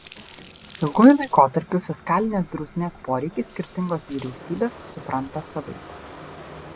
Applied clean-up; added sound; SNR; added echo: none; Bathtub (filling or washing); 18 dB; none.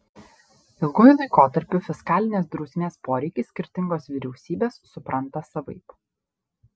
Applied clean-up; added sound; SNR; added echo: none; none; none; none.